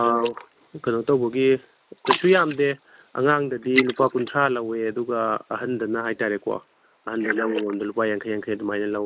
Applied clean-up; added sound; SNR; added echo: neural mask model Resemble Enhance denoiser.